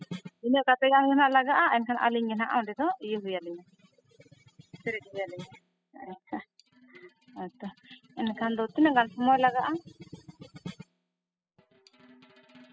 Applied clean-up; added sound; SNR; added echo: classical method spectral subtraction.